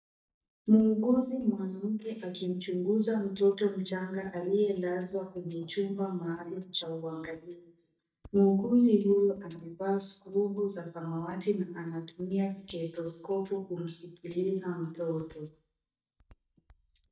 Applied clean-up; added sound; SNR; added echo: neural mask model DeepFilterNet 3.